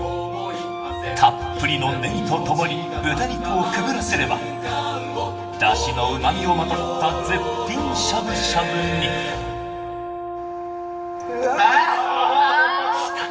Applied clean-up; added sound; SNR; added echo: none; Brass instrument; 8 dB; reverberation time 2.1 s.